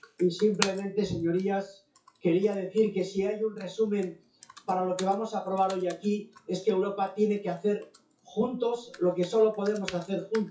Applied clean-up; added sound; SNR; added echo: classical method WPE with log-MMSE.